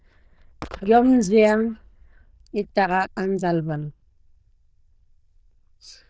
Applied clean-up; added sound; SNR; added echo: neural diffusion model UNIVERSE++.